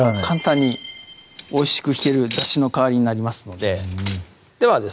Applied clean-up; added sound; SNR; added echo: none; none; none; none.